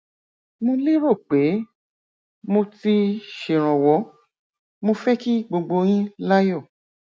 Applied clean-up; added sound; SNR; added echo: none; none; none; none.